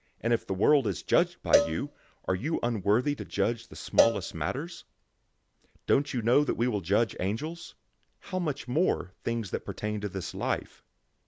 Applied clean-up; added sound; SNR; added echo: none; Cowbell; 3 dB; none.